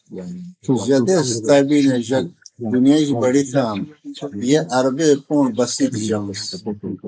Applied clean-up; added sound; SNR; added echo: neural mask model Resemble Enhance denoiser.